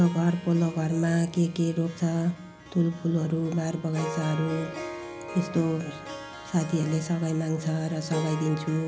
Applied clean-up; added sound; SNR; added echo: none; Harp; 13 dB; none.